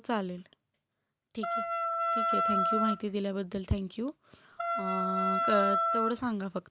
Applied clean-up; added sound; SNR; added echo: none; Wind instrument, woodwind instrument; -4 dB; none.